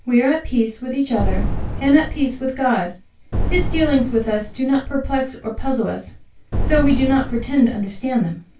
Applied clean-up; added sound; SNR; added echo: none; Boom; 3 dB; reverberation time 0.2 s.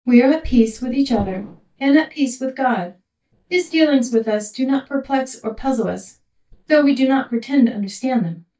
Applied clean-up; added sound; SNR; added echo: neural mask model DeepFilterNet 3.